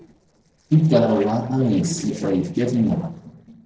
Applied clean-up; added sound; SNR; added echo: neural separator model SepFormer DNS4.